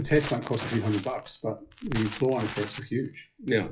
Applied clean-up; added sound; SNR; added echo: classical method WPE with log-MMSE.